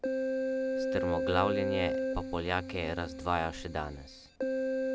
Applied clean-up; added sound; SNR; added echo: none; Keyboard (musical); -2 dB; none.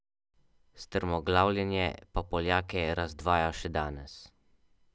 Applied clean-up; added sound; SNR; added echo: none; none; none; none.